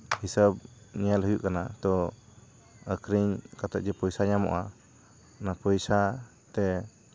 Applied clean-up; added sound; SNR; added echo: none; Clapping; 12 dB; none.